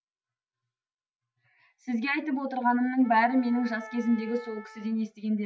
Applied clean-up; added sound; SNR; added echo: none; Wind instrument, woodwind instrument; 18 dB; none.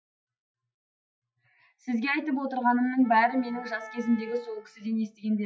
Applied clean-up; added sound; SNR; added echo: classical method log-MMSE.